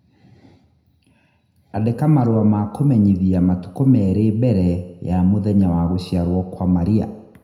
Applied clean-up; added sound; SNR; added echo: none; none; none; reverberation time 0.7 s.